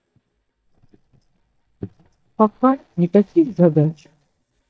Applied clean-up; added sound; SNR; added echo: neural mask model DeepFilterNet 3.